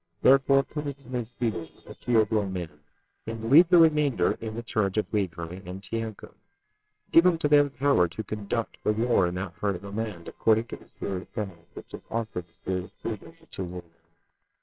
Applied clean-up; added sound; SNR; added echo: neural separator model SepFormer WHAMR!.